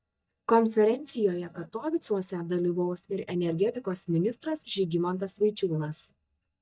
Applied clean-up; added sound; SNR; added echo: neural mask model DeepFilterNet 3.